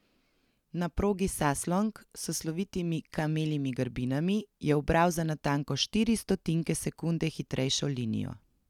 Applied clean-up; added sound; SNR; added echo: none; none; none; none.